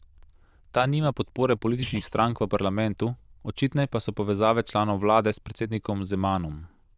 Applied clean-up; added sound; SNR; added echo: neural diffusion model UNIVERSE++.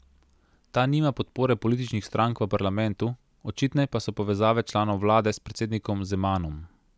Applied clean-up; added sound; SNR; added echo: none; none; none; none.